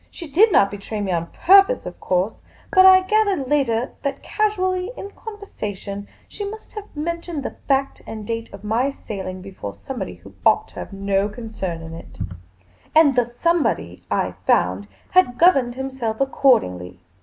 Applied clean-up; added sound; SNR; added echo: none; Chink, clink; 17 dB; none.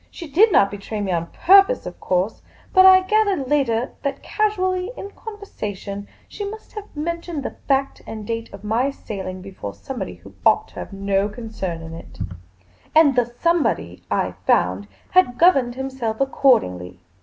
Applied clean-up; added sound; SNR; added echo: none; none; none; none.